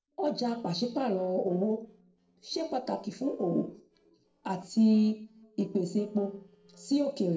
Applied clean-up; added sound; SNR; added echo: neural separator model SepFormer DNS4.